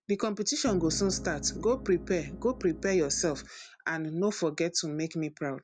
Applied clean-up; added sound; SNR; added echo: none; Piano; 11 dB; none.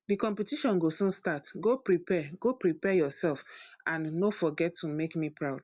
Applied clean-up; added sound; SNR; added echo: none; none; none; none.